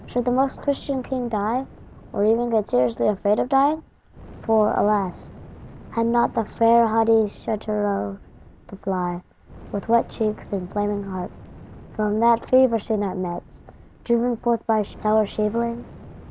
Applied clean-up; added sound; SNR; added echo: none; Fire; 19 dB; none.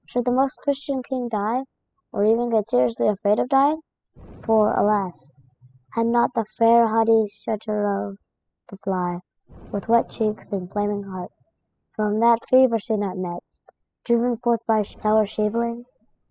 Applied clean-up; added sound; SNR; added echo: classical method spectral subtraction.